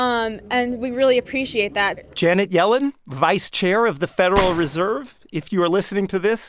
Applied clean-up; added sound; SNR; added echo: none; Gunshot, gunfire; 11 dB; none.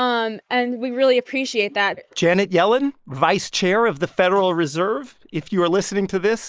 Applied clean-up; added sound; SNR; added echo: neural mask model Resemble Enhance denoiser.